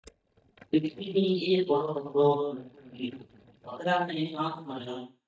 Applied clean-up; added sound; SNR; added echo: neural mask model DeepFilterNet 3.